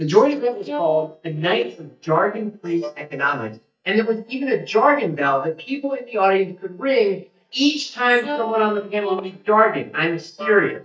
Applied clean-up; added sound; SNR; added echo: neural mask model DeepFilterNet 3.